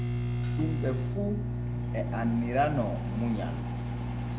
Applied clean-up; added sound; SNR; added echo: none; Microwave oven; -2 dB; none.